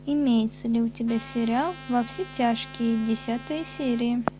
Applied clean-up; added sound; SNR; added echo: none; Trumpet; 19 dB; none.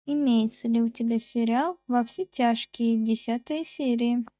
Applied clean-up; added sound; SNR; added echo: neural mask model DeepFilterNet 3.